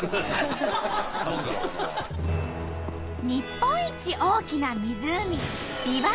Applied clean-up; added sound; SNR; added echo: none; Livestock, farm animals, working animals; 14 dB; none.